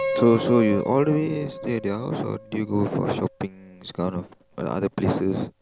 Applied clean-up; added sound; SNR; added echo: none; Piano; 11 dB; none.